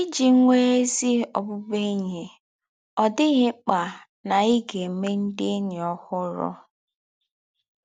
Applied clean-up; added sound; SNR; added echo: none; none; none; none.